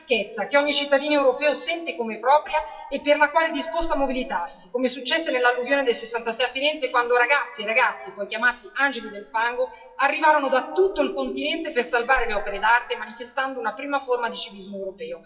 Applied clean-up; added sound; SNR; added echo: classical method WPE with log-MMSE.